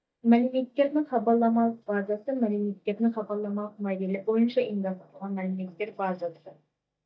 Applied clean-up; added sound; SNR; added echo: neural mask model DeepFilterNet 3.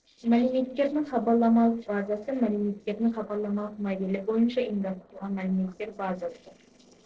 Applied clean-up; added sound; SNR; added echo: neural separator model SepFormer DNS4.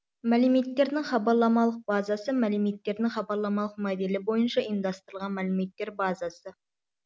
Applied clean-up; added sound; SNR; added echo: none; none; none; none.